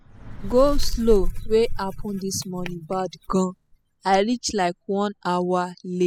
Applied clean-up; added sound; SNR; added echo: classical method spectral subtraction.